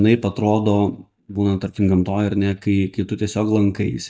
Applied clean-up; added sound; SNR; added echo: neural mask model DeepFilterNet 3.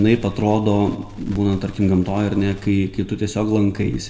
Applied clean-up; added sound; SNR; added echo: none; Crackle; 18 dB; reverberation time 1.2 s.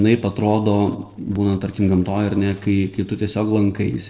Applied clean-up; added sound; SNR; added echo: neural separator model SepFormer DNS4.